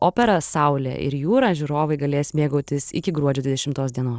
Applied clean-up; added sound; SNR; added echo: neural separator model SepFormer DNS4.